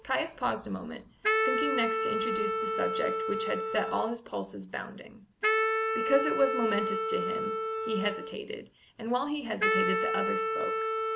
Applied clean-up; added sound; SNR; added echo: none; Wind instrument, woodwind instrument; -2 dB; none.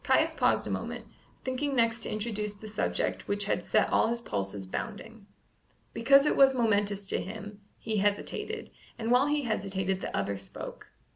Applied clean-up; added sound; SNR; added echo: none; none; none; none.